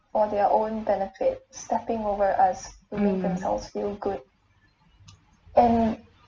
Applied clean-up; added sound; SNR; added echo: none; none; none; none.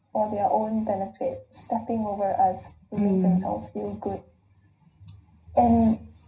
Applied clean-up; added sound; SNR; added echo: none; none; none; reverberation time 0.4 s.